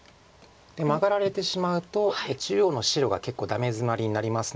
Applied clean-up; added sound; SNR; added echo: none; none; none; none.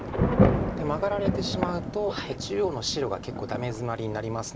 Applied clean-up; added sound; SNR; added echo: none; Thunder / Rain; -2 dB; none.